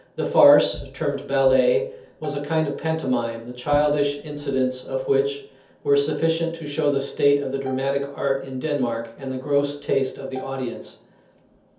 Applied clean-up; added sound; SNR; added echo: none; Bowed string instrument; 20 dB; reverberation time 0.5 s.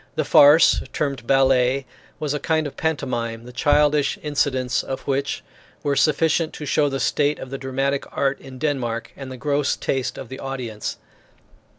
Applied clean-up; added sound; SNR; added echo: none; none; none; none.